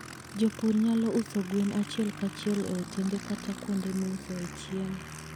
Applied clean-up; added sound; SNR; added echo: none; Aircraft; 12 dB; none.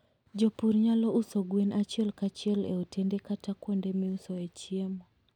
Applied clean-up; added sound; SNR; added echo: none; none; none; none.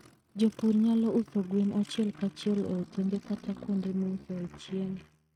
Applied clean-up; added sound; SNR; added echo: neural mask model RNNoise.